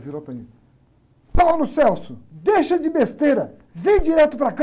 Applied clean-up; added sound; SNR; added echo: none; none; none; none.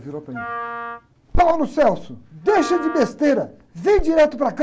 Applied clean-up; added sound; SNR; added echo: none; Wind instrument, woodwind instrument; 14 dB; none.